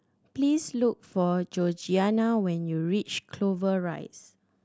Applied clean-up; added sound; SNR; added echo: none; none; none; none.